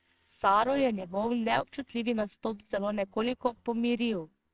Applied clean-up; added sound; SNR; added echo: neural separator model SepFormer WHAMR!.